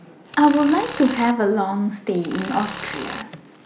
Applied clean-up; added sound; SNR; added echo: none; Tools; 11 dB; none.